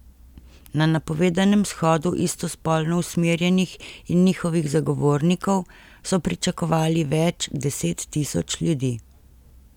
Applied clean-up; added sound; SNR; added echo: none; none; none; none.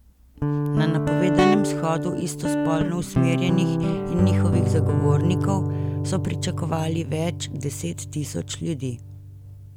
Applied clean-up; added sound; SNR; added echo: none; Guitar; -3 dB; none.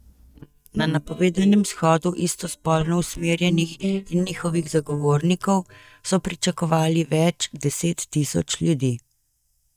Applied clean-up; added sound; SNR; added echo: neural mask model DeepFilterNet 3.